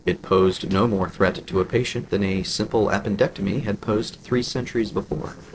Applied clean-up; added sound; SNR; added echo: neural separator model SepFormer DNS4.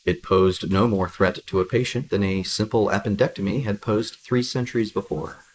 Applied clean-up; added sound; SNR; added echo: neural mask model Resemble Enhance denoiser.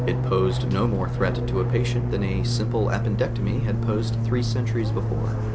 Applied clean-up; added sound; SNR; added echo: none; Fixed-wing aircraft, airplane; -3 dB; none.